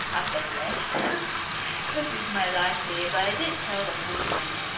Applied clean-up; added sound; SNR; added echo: none; Bathtub (filling or washing); 0 dB; reverberation time 0.8 s.